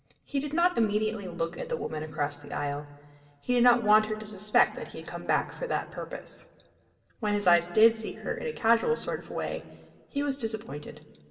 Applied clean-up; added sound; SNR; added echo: none; none; none; reverberation time 1.9 s.